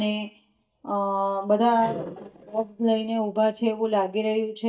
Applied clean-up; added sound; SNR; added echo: neural mask model DeepFilterNet 3.